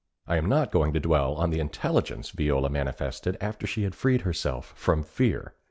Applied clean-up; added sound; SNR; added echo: none; none; none; none.